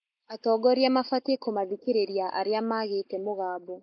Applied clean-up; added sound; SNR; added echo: neural mask model Resemble Enhance denoiser.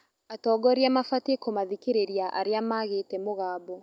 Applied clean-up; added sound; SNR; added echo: none; none; none; none.